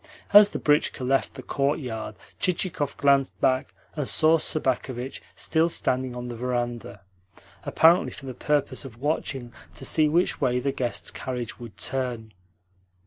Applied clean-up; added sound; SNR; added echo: none; none; none; none.